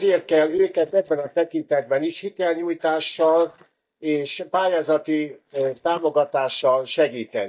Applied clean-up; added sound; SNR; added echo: neural mask model DeepFilterNet 3.